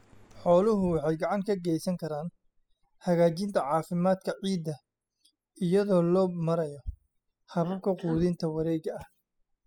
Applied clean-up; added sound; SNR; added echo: classical method spectral subtraction.